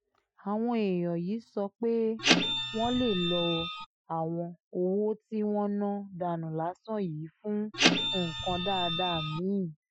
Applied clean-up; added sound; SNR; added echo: classical method Wiener filter.